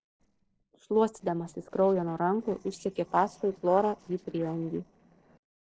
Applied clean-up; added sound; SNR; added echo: neural separator model SepFormer DNS4.